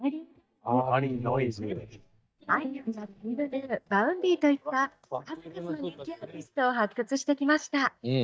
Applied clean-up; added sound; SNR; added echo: neural mask model DeepFilterNet 3.